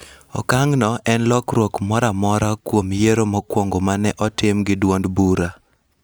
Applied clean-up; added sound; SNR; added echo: none; none; none; none.